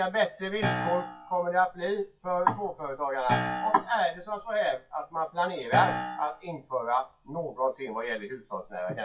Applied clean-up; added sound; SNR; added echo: classical method WPE with log-MMSE.